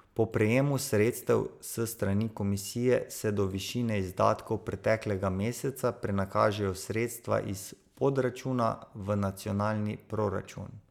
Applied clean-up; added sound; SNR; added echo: none; none; none; none.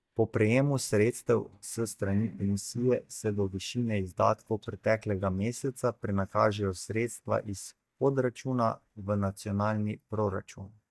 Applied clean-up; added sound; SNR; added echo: neural mask model DeepFilterNet 3.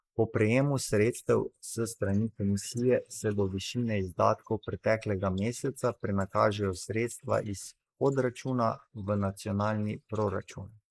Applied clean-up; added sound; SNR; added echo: neural mask model Resemble Enhance denoiser.